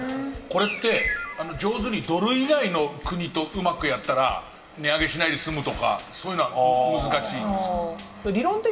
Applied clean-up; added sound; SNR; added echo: none; Drum / Drum kit; 19 dB; reverberation time 3.0 s.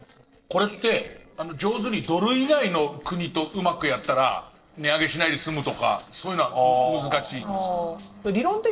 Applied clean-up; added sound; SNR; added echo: neural separator model SepFormer DNS4.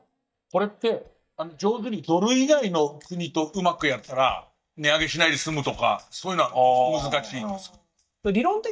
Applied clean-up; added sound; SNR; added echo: neural mask model DeepFilterNet 3.